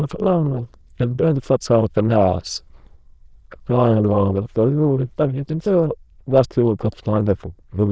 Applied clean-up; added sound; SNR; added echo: neural diffusion model UNIVERSE++.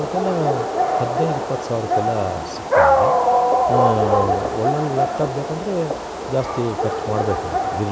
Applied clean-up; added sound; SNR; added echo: none; Dog; -4 dB; none.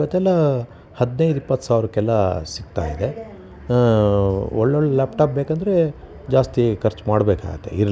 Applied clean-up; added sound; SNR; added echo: none; none; none; none.